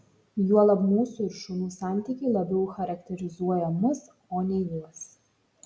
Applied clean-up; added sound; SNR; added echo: none; none; none; none.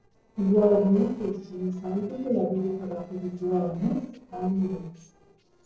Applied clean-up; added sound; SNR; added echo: neural separator model SepFormer DNS4.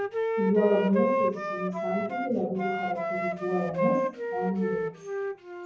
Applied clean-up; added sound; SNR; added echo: none; Wind instrument, woodwind instrument; 1 dB; reverberation time 0.6 s.